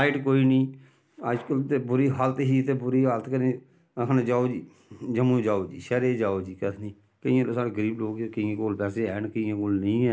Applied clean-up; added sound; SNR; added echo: none; none; none; none.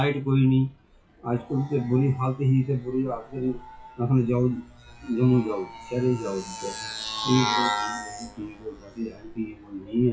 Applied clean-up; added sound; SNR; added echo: classical method WPE with log-MMSE.